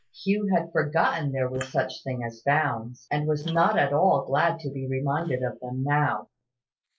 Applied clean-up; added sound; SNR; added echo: neural mask model Resemble Enhance denoiser.